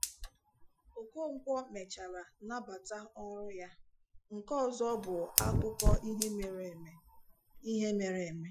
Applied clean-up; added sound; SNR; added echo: classical method Wiener filter.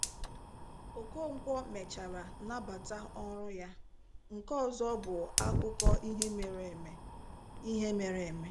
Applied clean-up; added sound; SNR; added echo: none; Fire; -1 dB; none.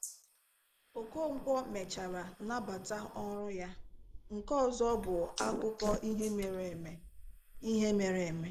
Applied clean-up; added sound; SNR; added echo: neural mask model Resemble Enhance denoiser.